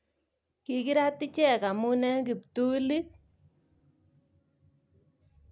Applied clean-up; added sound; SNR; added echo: none; none; none; none.